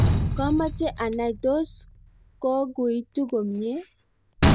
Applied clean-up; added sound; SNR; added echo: none; Slam; 0 dB; none.